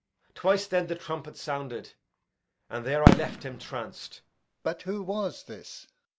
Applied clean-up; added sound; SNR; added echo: none; Fireworks; -5 dB; none.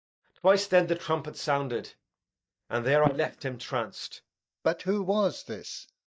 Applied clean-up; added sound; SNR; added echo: neural mask model DeepFilterNet 3.